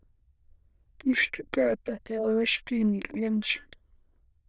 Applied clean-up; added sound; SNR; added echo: neural diffusion model UNIVERSE++.